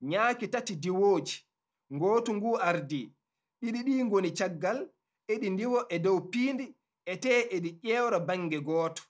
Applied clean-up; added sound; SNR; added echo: none; none; none; none.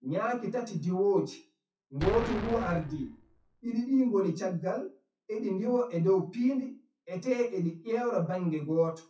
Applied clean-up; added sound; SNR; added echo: classical method WPE with log-MMSE.